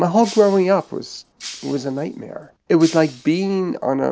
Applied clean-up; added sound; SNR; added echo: none; Shatter; 20 dB; none.